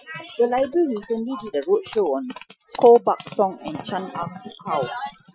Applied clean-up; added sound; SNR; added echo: classical method Wiener filter.